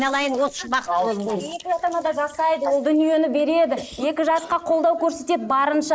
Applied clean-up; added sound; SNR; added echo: neural mask model Resemble Enhance denoiser.